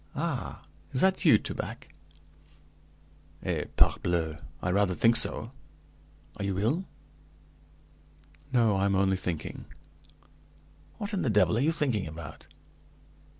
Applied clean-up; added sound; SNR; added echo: none; none; none; none.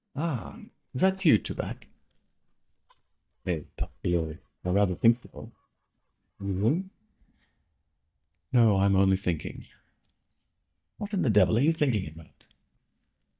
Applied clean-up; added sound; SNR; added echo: neural mask model DeepFilterNet 3.